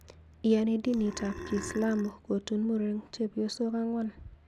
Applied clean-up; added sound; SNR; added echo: none; Burping, eructation; 12 dB; none.